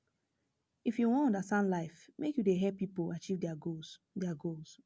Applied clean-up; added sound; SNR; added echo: none; none; none; none.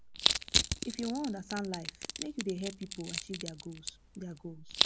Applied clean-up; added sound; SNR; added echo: none; Crushing; -4 dB; none.